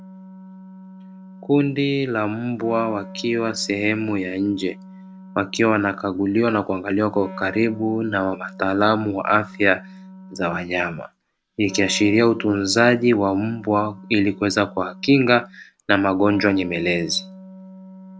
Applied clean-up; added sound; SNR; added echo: none; Wind instrument, woodwind instrument; 18 dB; none.